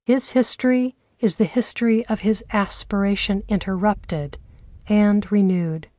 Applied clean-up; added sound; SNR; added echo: neural mask model DeepFilterNet 3.